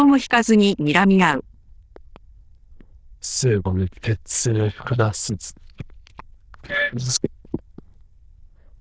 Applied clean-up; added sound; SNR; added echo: neural diffusion model UNIVERSE++.